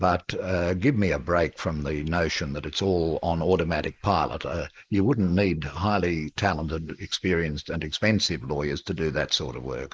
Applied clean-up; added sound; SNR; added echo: neural mask model Resemble Enhance denoiser.